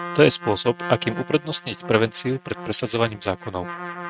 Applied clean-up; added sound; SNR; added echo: neural mask model RNNoise.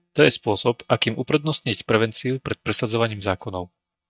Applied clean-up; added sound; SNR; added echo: neural mask model DeepFilterNet 3.